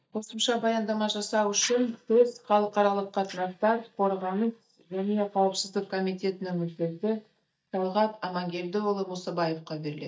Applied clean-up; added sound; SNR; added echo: neural mask model DeepFilterNet 3.